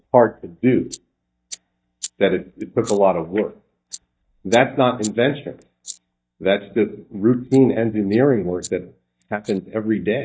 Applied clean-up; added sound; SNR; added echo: neural mask model DeepFilterNet 3.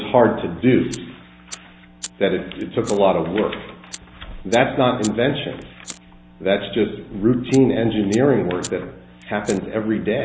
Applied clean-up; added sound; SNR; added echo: none; Fire; 20 dB; none.